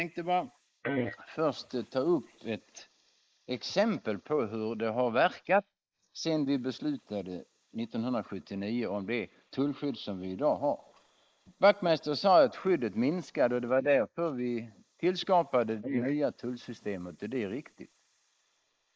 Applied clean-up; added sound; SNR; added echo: neural mask model Resemble Enhance denoiser.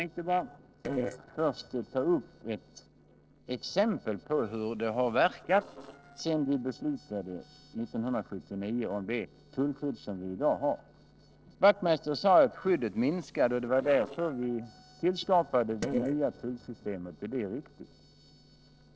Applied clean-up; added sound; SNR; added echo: neural separator model SepFormer DNS4.